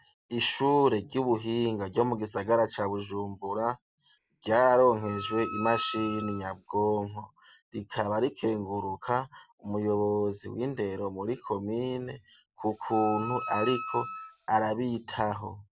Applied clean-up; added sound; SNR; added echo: none; Wind instrument, woodwind instrument; 10 dB; none.